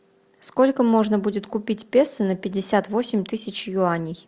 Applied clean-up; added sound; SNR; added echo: none; none; none; none.